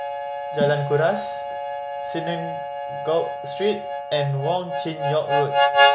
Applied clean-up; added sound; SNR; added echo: none; Harmonica; -2 dB; none.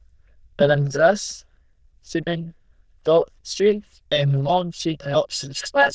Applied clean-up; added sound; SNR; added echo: neural diffusion model UNIVERSE++.